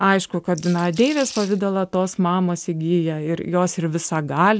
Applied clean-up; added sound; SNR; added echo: none; Rattle / Rattle (instrument); 16 dB; none.